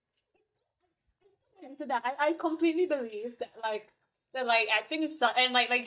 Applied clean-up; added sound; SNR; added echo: neural mask model DeepFilterNet 3.